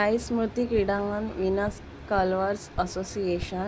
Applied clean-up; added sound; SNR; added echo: none; Tap; 16 dB; none.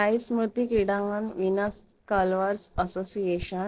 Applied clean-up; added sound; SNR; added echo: neural separator model SepFormer DNS4.